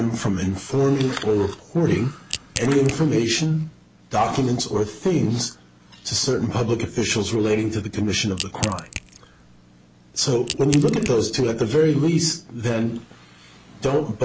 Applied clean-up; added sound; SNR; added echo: none; Crack / Crushing; 12 dB; none.